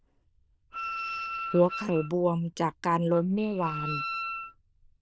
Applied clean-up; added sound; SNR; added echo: neural diffusion model UNIVERSE++.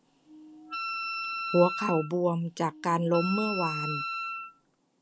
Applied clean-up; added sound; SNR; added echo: none; Wind instrument, woodwind instrument; 6 dB; none.